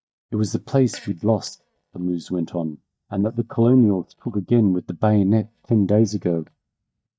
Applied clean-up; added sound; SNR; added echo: neural mask model DeepFilterNet 3.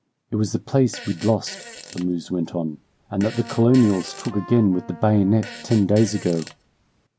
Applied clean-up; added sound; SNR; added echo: none; Wind instrument, woodwind instrument + Fart; 18 dB; none.